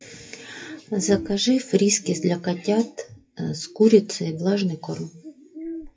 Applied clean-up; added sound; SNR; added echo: classical method WPE with log-MMSE.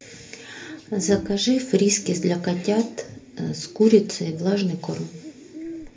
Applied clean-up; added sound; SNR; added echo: none; Bird; 18 dB; reverberation time 0.3 s.